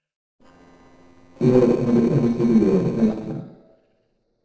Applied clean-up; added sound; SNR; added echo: neural separator model SepFormer DNS4.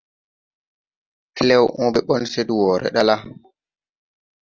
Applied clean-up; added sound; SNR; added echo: none; none; none; none.